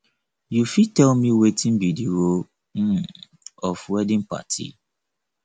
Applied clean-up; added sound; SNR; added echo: none; none; none; none.